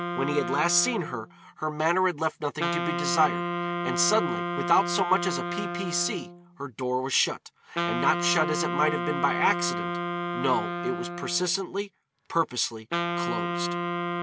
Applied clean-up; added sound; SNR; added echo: none; Wind instrument, woodwind instrument; 3 dB; none.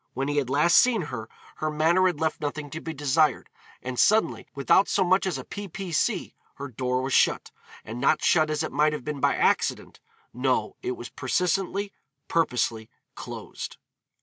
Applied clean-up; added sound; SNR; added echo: none; none; none; none.